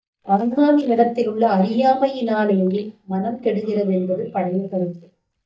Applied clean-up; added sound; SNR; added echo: neural mask model DeepFilterNet 3.